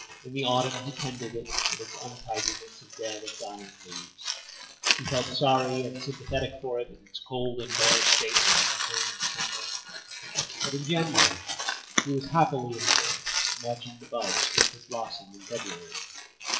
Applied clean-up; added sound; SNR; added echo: classical method WPE with log-MMSE.